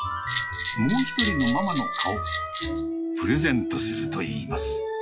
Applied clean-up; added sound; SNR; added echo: classical method log-MMSE.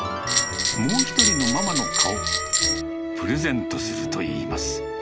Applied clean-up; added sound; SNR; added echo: none; Bell; -3 dB; none.